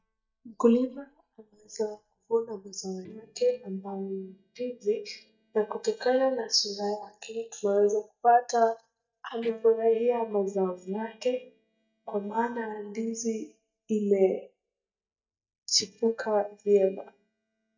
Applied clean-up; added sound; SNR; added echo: neural mask model DeepFilterNet 3.